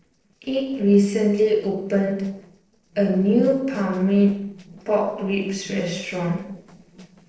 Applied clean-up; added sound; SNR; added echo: neural separator model SepFormer DNS4.